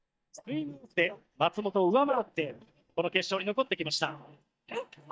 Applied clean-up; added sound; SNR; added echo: neural mask model DeepFilterNet 3.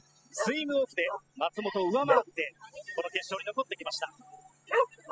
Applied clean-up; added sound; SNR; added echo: classical method spectral subtraction.